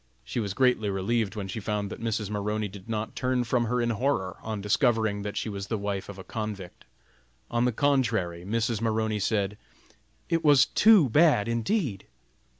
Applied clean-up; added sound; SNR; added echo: none; none; none; none.